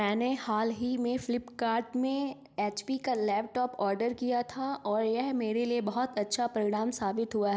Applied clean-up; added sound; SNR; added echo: none; none; none; none.